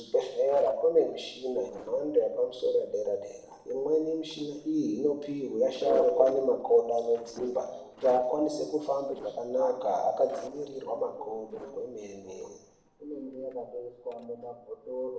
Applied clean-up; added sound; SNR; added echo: neural separator model SepFormer DNS4.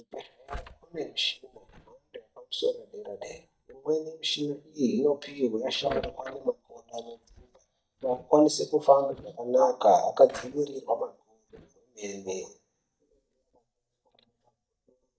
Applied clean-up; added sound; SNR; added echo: neural mask model DeepFilterNet 3.